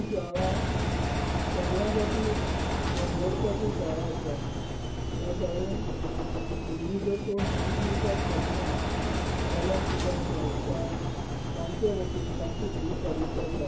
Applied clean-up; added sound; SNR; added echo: none; Engine; -5 dB; reverberation time 0.2 s.